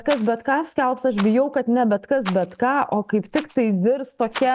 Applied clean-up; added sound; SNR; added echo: none; Rattle; 17 dB; none.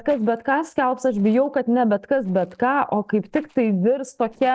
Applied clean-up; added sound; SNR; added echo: neural separator model SepFormer DNS4.